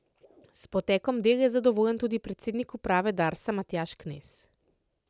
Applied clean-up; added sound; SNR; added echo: none; none; none; none.